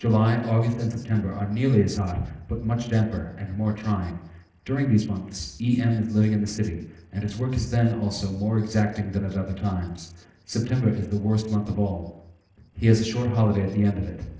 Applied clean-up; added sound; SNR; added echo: neural separator model SepFormer DNS4.